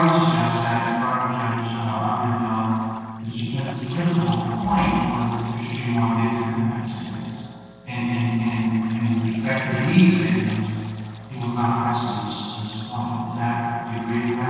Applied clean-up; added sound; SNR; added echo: neural separator model SepFormer DNS4.